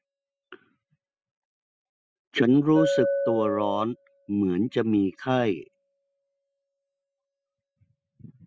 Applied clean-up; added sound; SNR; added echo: classical method spectral subtraction.